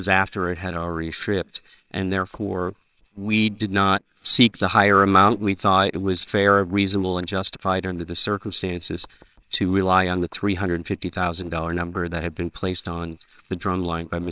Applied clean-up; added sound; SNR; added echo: neural separator model SepFormer WHAMR!.